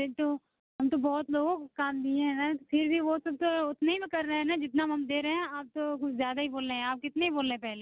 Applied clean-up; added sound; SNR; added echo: none; none; none; none.